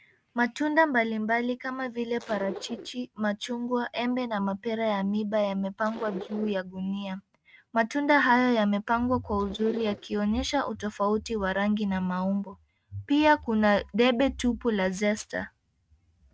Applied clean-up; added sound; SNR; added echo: neural mask model RNNoise.